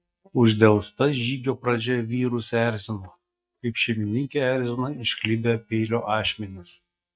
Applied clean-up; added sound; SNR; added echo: neural mask model DeepFilterNet 3.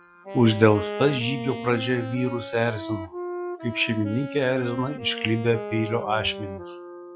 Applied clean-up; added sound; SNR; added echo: classical method log-MMSE.